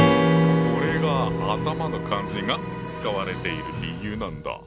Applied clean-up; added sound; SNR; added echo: none; Strum; -4 dB; none.